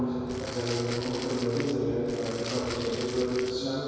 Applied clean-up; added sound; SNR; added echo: none; Crumpling, crinkling; 12 dB; reverberation time 2.2 s.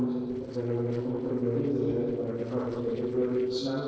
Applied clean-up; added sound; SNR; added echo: neural separator model SepFormer DNS4.